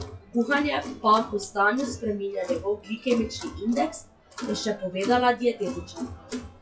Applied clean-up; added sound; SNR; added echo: classical method WPE with log-MMSE.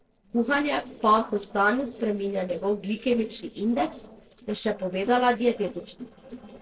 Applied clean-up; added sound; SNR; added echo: neural separator model SepFormer DNS4.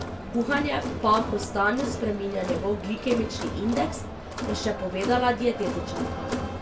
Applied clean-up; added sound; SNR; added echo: none; Crowd; 5 dB; reverberation time 0.2 s.